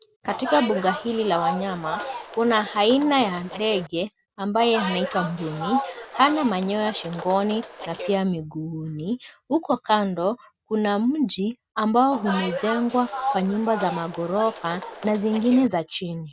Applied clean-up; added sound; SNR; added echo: none; Bus; 8 dB; none.